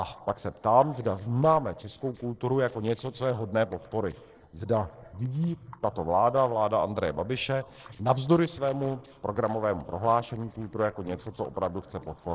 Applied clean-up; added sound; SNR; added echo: neural separator model SepFormer DNS4.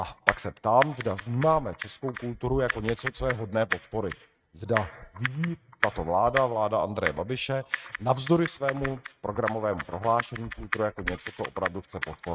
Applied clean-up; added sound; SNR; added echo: neural mask model RNNoise.